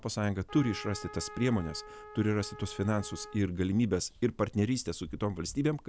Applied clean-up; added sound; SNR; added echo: none; Trumpet; 16 dB; none.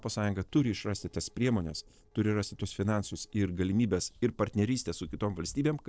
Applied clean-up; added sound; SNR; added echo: neural separator model SepFormer DNS4.